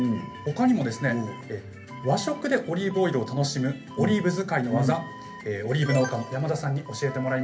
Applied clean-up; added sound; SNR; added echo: none; Alarm; 20 dB; reverberation time 0.3 s.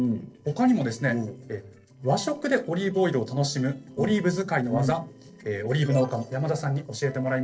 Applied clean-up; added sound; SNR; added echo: neural separator model SepFormer DNS4.